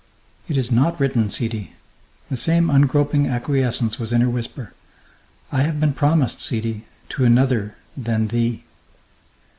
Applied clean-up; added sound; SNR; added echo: none; none; none; none.